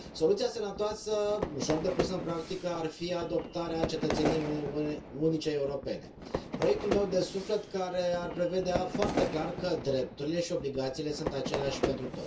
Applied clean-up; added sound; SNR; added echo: none; Fire / Fireworks; 5 dB; reverberation time 0.2 s.